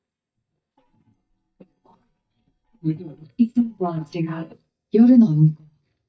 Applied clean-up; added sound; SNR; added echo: neural mask model DeepFilterNet 3.